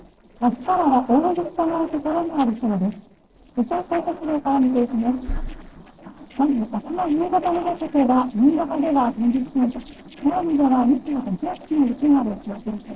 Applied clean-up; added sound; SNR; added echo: neural separator model SepFormer DNS4.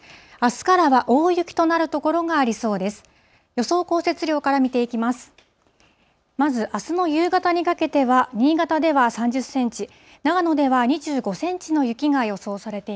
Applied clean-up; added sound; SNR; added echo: none; none; none; none.